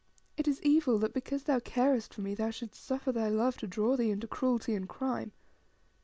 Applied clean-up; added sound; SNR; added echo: none; none; none; none.